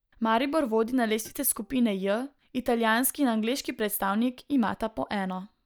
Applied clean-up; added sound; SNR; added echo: neural mask model DeepFilterNet 3.